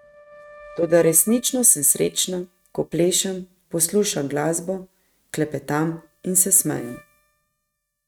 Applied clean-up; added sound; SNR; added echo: neural mask model RNNoise.